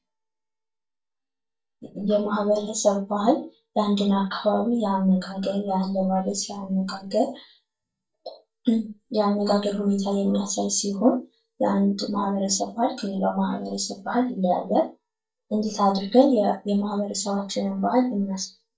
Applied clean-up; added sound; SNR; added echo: neural mask model DeepFilterNet 3.